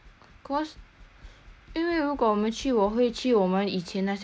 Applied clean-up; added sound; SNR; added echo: none; none; none; none.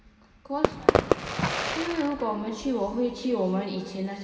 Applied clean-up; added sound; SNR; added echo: none; Fireworks; -3 dB; reverberation time 2.1 s.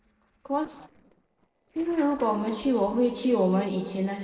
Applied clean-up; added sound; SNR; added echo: neural separator model SepFormer DNS4.